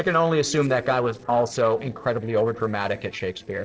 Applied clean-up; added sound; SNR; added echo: neural separator model SepFormer DNS4.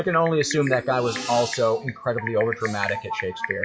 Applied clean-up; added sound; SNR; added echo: classical method WPE with log-MMSE.